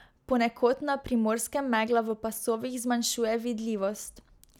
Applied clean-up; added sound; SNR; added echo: none; none; none; none.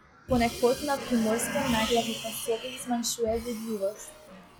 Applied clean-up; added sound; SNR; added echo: classical method log-MMSE.